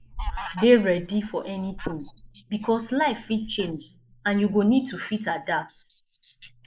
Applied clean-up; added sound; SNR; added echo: neural mask model Resemble Enhance denoiser.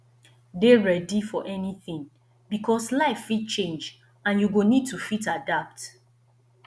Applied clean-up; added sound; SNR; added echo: none; none; none; none.